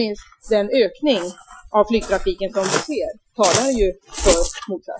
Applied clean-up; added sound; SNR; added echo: classical method Wiener filter.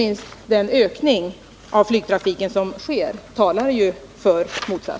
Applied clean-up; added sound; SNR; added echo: none; none; none; none.